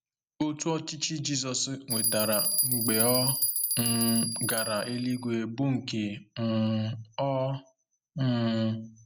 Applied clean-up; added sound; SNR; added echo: none; Bell; -1 dB; none.